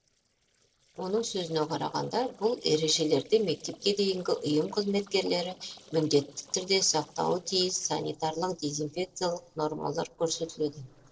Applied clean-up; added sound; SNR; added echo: neural separator model SepFormer DNS4.